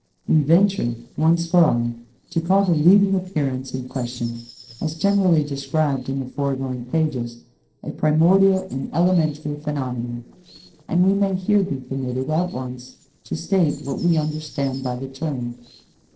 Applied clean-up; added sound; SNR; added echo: neural separator model SepFormer DNS4.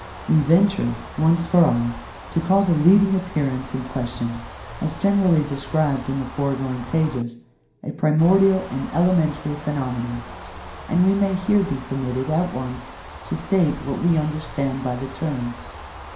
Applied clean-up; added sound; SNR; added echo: none; Bird; 14 dB; reverberation time 0.5 s.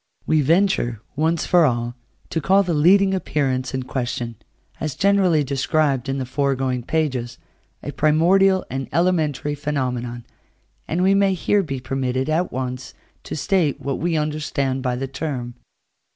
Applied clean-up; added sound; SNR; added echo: none; none; none; none.